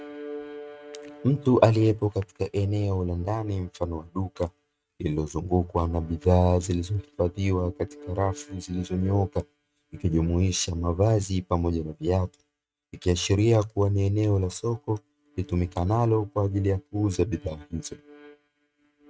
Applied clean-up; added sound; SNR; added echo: neural mask model RNNoise.